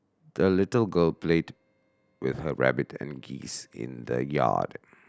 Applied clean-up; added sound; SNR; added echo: none; none; none; none.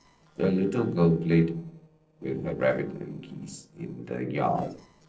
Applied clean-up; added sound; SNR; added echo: neural separator model SepFormer DNS4.